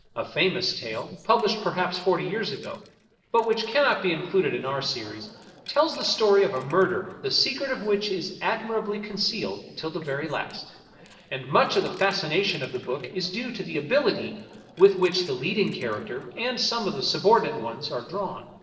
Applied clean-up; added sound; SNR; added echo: neural separator model SepFormer DNS4.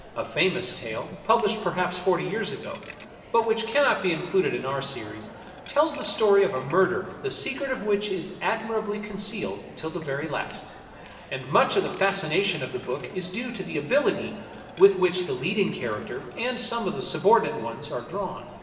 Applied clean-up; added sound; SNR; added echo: none; Coin (dropping); 18 dB; reverberation time 1.3 s.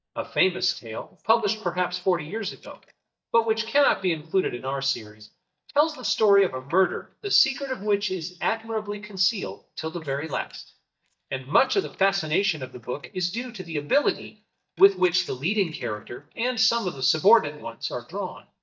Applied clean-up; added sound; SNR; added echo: neural mask model DeepFilterNet 3.